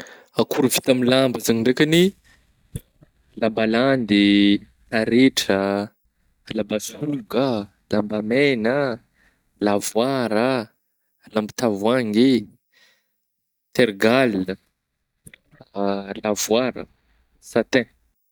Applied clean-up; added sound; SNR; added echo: neural mask model DeepFilterNet 3.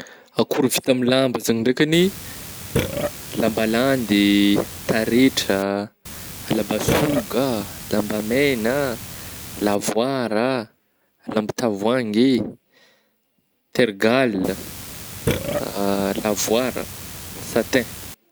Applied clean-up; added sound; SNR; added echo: none; Burping, eructation; 9 dB; none.